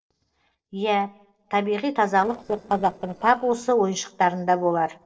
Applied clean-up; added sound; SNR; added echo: neural separator model SepFormer DNS4.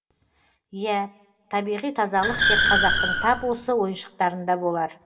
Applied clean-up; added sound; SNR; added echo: none; Car; -3 dB; reverberation time 0.3 s.